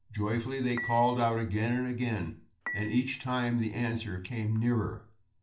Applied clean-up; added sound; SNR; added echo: none; Dishes, pots, and pans / Chink, clink; 12 dB; reverberation time 0.3 s.